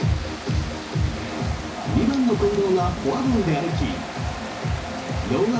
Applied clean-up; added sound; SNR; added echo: none; Water; 14 dB; reverberation time 0.4 s.